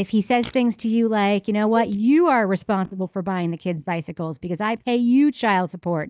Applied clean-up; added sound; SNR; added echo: neural mask model DeepFilterNet 3.